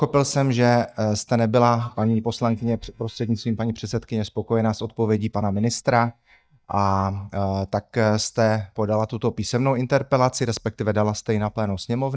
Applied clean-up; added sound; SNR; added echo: neural mask model DeepFilterNet 3.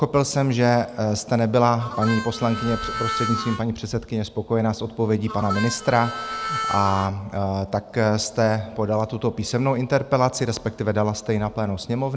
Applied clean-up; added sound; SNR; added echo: none; Harmonica; 7 dB; none.